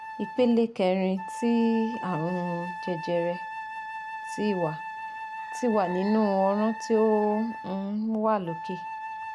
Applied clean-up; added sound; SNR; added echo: none; Wind instrument, woodwind instrument; 10 dB; none.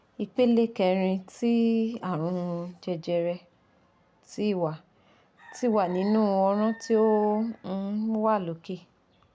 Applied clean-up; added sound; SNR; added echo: none; none; none; none.